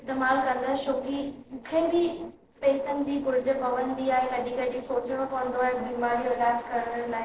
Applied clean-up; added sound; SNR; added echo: neural separator model SepFormer DNS4.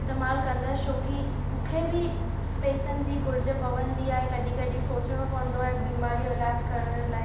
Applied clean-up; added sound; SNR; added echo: none; Bus; -3 dB; reverberation time 0.8 s.